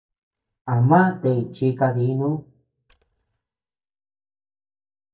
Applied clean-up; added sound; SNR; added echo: neural mask model DeepFilterNet 3.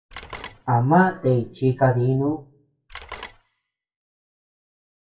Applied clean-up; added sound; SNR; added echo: classical method WPE with log-MMSE.